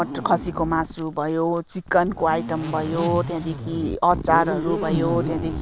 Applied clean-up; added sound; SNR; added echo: none; Zipper (clothing); 7 dB; none.